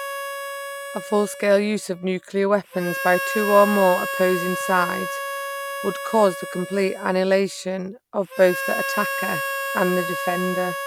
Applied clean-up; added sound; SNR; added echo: none; Harmonica; 7 dB; none.